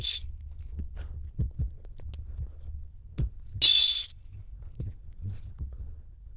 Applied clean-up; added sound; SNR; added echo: neural diffusion model UNIVERSE++.